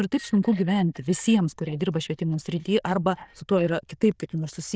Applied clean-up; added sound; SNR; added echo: neural diffusion model UNIVERSE++.